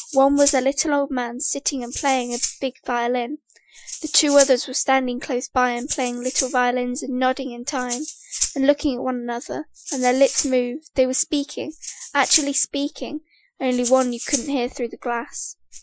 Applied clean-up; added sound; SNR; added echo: classical method Wiener filter.